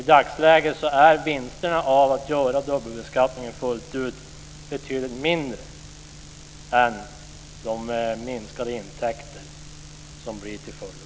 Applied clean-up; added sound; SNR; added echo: none; none; none; none.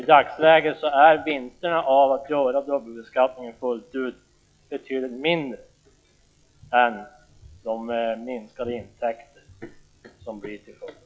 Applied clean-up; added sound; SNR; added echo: classical method log-MMSE.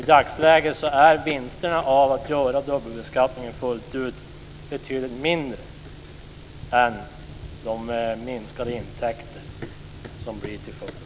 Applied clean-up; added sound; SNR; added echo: none; Run; 18 dB; none.